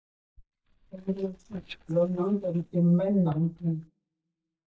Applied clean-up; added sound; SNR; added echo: neural mask model DeepFilterNet 3.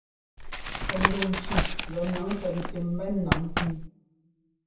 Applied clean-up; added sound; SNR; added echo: none; Tap; -2 dB; reverberation time 0.6 s.